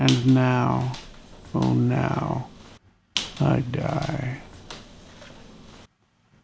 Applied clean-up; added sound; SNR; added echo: none; Squeak; 13 dB; none.